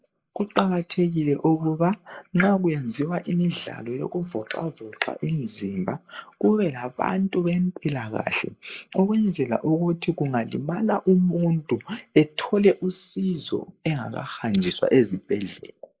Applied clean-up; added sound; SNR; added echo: neural mask model Resemble Enhance denoiser.